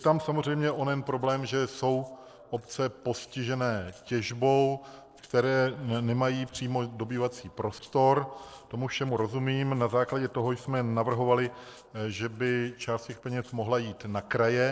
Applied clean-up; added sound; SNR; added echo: neural separator model SepFormer DNS4.